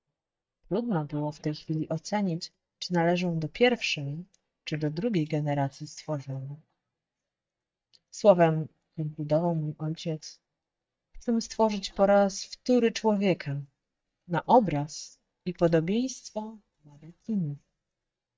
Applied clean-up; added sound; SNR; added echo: neural mask model DeepFilterNet 3.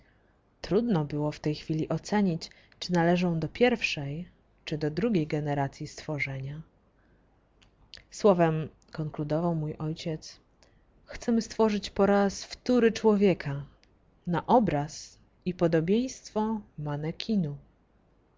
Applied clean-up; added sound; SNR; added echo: none; none; none; none.